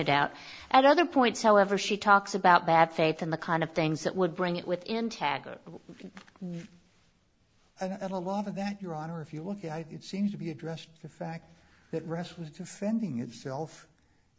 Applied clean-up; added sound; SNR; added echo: none; none; none; none.